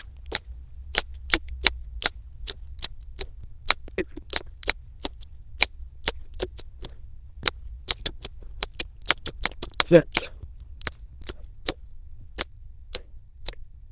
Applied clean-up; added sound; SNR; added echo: neural diffusion model UNIVERSE++.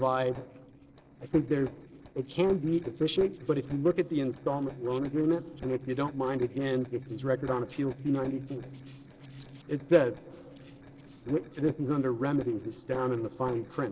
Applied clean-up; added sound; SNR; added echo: neural separator model SepFormer DNS4.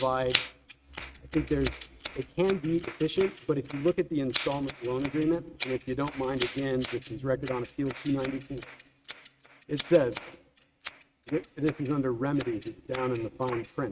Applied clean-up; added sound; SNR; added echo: neural mask model RNNoise.